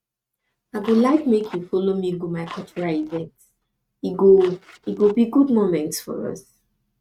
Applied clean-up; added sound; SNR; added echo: neural mask model RNNoise.